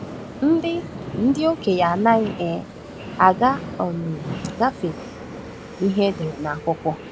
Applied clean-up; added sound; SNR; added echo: none; Subway, metro, underground; 11 dB; none.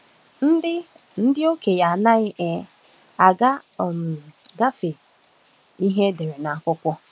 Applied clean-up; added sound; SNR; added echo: none; none; none; none.